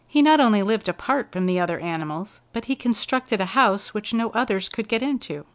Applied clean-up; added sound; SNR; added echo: none; none; none; none.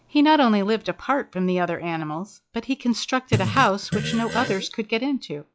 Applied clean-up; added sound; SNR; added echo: classical method log-MMSE.